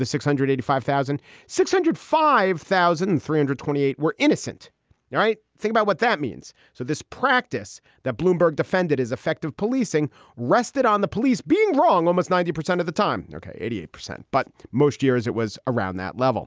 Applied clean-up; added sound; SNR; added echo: none; none; none; none.